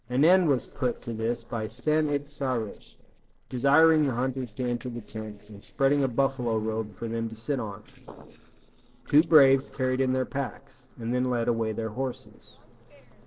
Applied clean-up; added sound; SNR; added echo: neural separator model SepFormer DNS4.